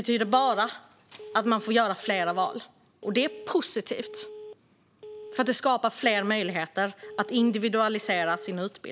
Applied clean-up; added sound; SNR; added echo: none; Telephone; 17 dB; none.